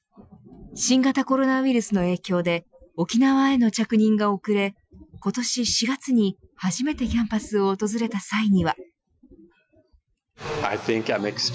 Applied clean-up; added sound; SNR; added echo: classical method Wiener filter.